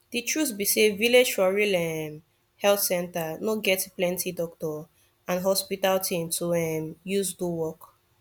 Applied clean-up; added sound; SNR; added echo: none; none; none; none.